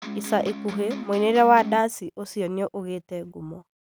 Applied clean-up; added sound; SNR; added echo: none; Electric guitar; 9 dB; none.